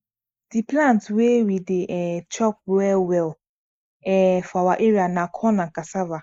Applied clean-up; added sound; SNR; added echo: neural mask model Resemble Enhance denoiser.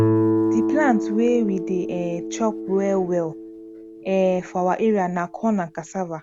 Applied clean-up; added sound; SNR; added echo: none; Guitar; 3 dB; none.